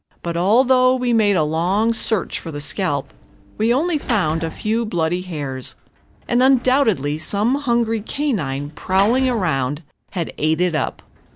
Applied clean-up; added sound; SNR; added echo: none; Sliding door / Slam; 19 dB; none.